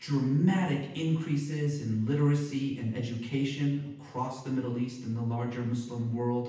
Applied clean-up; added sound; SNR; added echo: none; none; none; reverberation time 0.9 s.